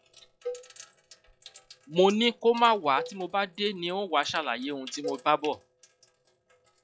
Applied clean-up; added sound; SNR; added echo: classical method log-MMSE.